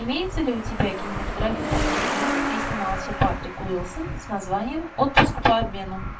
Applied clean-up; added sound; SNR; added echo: none; Truck; 5 dB; reverberation time 0.2 s.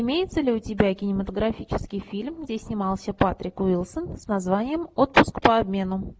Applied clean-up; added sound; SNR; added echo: none; none; none; none.